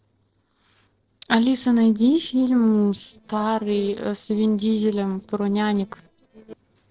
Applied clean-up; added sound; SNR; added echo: neural separator model SepFormer DNS4.